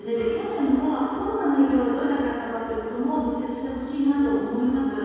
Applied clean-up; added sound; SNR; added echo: none; none; none; reverberation time 2.2 s.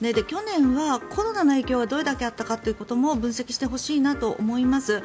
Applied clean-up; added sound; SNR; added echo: none; none; none; none.